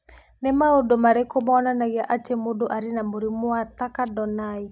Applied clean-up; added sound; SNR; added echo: none; none; none; none.